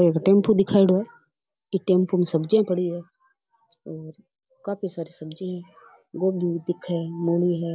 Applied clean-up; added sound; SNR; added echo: none; none; none; none.